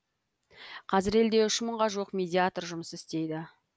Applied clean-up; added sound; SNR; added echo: none; none; none; none.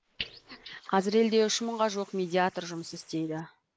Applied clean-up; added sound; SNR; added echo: neural mask model Resemble Enhance denoiser.